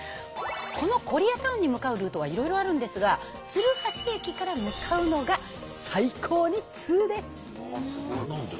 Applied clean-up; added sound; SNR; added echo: none; Dishes, pots, and pans; 19 dB; none.